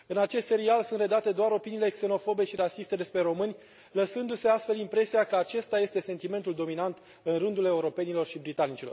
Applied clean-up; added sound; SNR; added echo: none; none; none; none.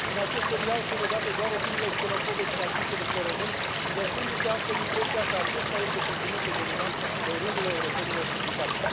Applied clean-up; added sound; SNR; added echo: none; Stream / Liquid; -4 dB; none.